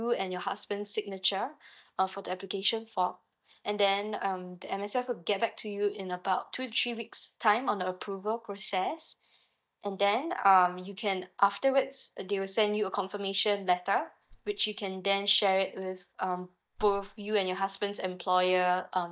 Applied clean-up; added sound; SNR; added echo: neural mask model DeepFilterNet 3.